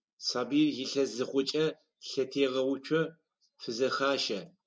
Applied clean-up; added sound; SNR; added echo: none; none; none; none.